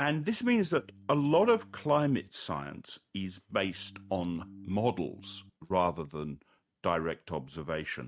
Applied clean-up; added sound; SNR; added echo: neural mask model RNNoise.